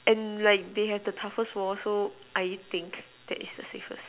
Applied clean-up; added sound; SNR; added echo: none; none; none; none.